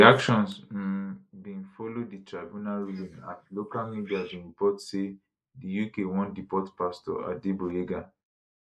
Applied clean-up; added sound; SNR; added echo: neural mask model Resemble Enhance denoiser.